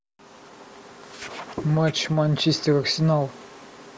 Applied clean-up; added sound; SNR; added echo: none; none; none; none.